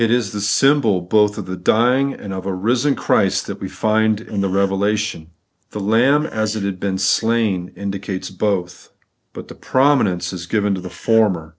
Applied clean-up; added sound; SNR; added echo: neural separator model SepFormer DNS4.